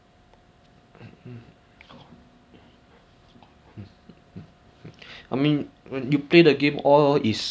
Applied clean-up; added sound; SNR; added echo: none; none; none; none.